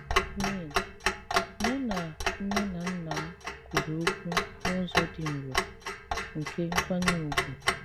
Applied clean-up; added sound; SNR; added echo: none; Clock; -3 dB; none.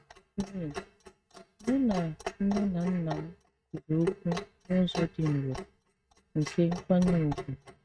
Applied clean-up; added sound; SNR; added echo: neural mask model RNNoise.